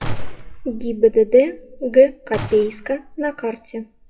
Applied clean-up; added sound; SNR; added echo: classical method WPE with log-MMSE.